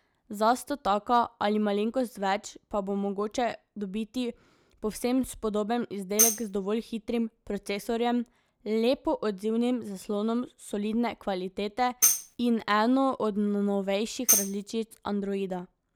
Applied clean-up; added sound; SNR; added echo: none; Tambourine; 1 dB; none.